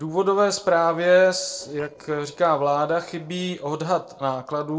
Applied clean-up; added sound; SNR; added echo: neural separator model SepFormer DNS4.